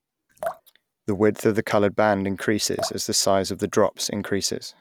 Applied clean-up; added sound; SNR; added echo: none; Drip; 15 dB; none.